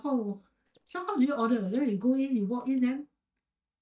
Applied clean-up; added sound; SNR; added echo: neural mask model DeepFilterNet 3.